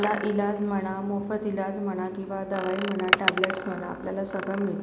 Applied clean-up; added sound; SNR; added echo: none; Door; 4 dB; none.